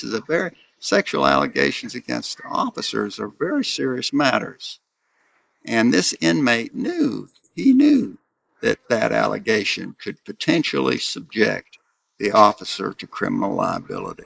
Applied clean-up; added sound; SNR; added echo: neural mask model Resemble Enhance denoiser.